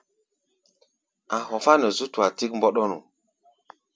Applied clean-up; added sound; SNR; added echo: none; none; none; none.